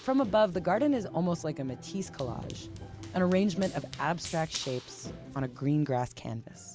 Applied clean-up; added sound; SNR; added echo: none; Run; 17 dB; none.